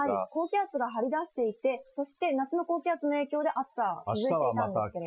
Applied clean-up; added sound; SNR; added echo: classical method Wiener filter.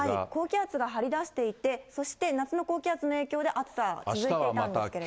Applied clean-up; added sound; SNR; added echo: none; none; none; none.